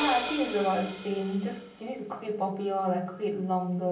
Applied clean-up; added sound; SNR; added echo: none; Hi-hat; 11 dB; reverberation time 0.6 s.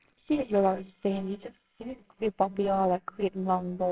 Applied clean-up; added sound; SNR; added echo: neural separator model SepFormer WHAMR!.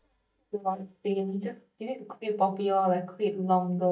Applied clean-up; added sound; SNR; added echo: neural mask model DeepFilterNet 3.